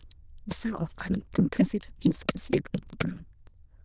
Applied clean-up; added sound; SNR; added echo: neural diffusion model UNIVERSE++.